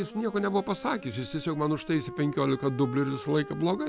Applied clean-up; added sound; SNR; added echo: none; Wind instrument, woodwind instrument; 14 dB; none.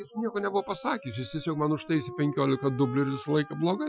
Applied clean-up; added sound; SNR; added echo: classical method Wiener filter.